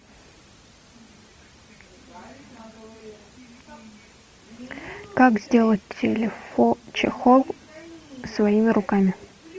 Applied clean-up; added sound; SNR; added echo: none; none; none; none.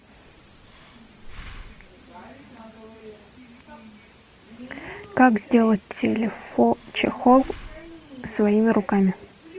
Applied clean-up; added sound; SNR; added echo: none; Breathing; 19 dB; none.